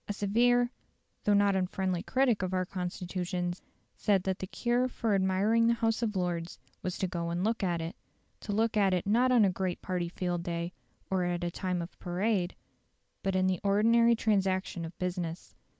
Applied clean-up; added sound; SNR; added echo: none; none; none; none.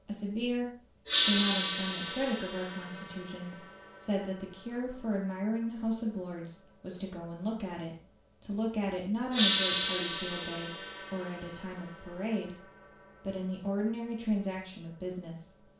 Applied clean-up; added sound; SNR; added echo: none; Gong; -5 dB; reverberation time 0.4 s.